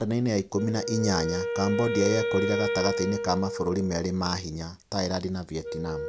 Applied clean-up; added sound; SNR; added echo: none; Wind instrument, woodwind instrument; 4 dB; none.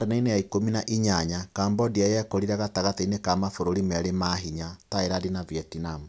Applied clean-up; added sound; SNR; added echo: none; none; none; none.